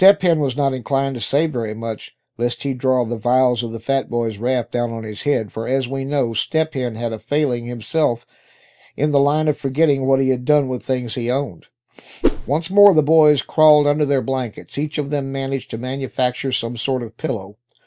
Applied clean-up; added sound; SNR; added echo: neural mask model DeepFilterNet 3.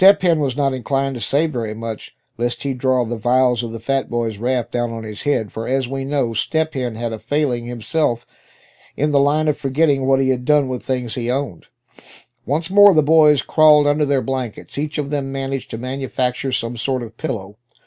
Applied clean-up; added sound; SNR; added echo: none; none; none; none.